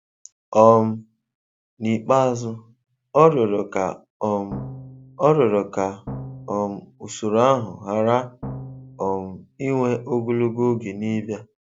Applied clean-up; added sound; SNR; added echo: none; Drum; 15 dB; none.